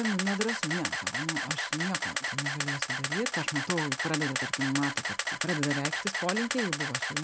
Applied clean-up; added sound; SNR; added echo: none; Camera; -1 dB; none.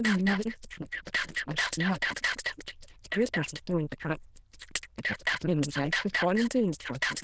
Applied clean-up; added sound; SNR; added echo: neural diffusion model UNIVERSE++.